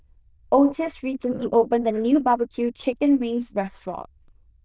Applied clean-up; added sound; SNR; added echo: neural diffusion model UNIVERSE++.